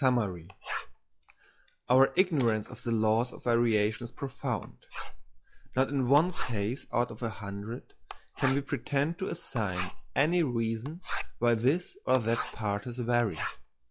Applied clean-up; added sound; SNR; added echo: classical method log-MMSE.